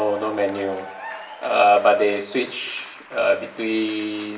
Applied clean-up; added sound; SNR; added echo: none; Applause / Cheering; 17 dB; reverberation time 0.7 s.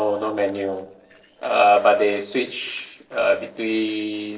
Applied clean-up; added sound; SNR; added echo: neural separator model SepFormer DNS4.